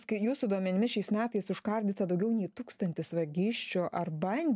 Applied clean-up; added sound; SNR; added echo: none; none; none; none.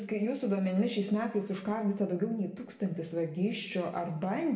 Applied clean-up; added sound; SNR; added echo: none; none; none; reverberation time 0.8 s.